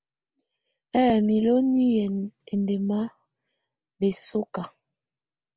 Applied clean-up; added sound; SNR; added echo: none; none; none; none.